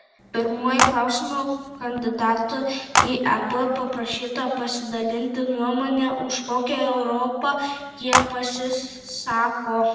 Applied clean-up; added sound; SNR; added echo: none; Telephone; 3 dB; reverberation time 1.3 s.